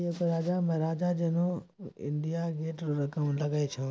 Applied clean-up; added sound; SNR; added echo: none; none; none; none.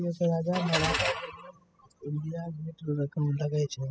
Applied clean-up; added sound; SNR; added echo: classical method spectral subtraction.